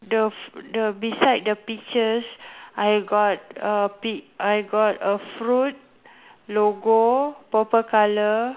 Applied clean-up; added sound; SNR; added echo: none; none; none; none.